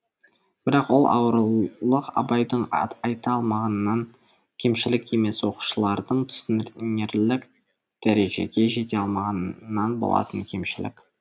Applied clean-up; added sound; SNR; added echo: none; none; none; none.